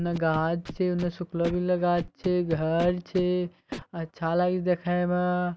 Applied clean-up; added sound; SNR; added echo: none; Scratching (performance technique); 16 dB; none.